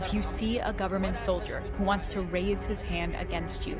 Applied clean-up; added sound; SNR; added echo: none; none; none; none.